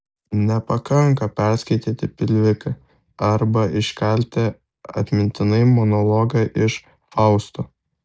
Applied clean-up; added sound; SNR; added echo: none; none; none; none.